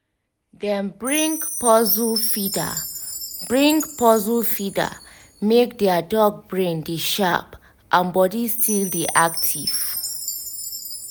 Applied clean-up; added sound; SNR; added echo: none; Chime; 9 dB; none.